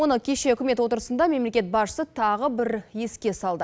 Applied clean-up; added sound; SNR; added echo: none; none; none; none.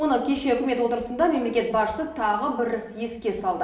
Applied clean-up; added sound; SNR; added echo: none; none; none; reverberation time 0.8 s.